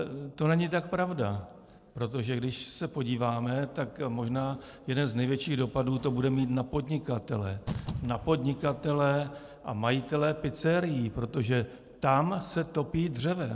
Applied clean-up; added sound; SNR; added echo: neural separator model SepFormer DNS4.